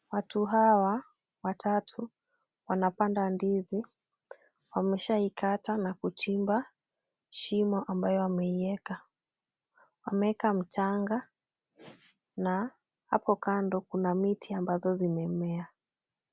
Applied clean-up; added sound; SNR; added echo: none; none; none; none.